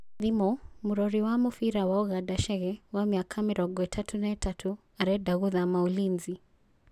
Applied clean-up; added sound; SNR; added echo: none; none; none; none.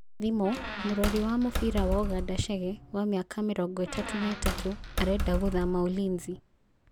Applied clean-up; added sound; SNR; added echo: none; Squeak; 3 dB; none.